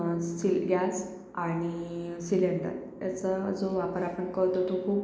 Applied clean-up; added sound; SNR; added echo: none; none; none; none.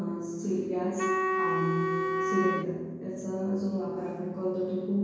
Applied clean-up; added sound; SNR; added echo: none; Wind instrument, woodwind instrument; -1 dB; reverberation time 1.0 s.